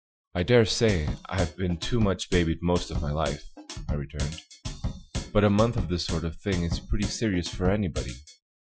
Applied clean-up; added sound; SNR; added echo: classical method Wiener filter.